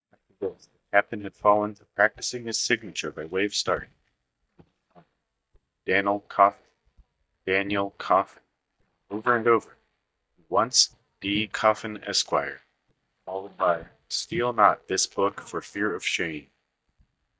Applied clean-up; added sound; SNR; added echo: neural mask model DeepFilterNet 3.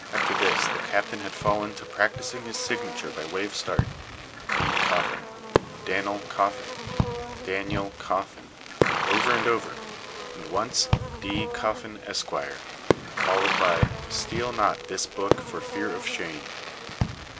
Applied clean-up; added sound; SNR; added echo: none; Fireworks + Livestock, farm animals, working animals; -1 dB; none.